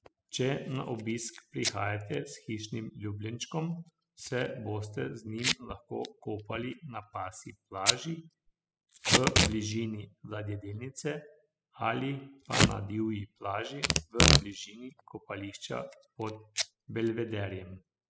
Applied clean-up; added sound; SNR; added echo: classical method spectral subtraction.